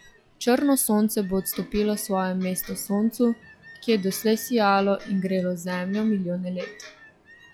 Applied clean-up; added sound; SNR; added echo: classical method log-MMSE.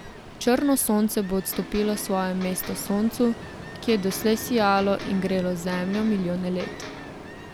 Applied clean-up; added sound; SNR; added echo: none; Electric guitar + Ocean; 13 dB; none.